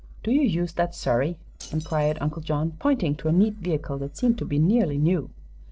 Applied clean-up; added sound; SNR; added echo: neural separator model SepFormer DNS4.